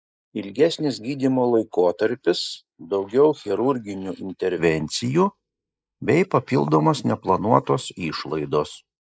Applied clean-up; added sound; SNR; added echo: neural mask model Resemble Enhance denoiser.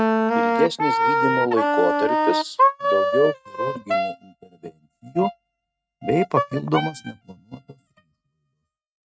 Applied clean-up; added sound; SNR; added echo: neural mask model RNNoise.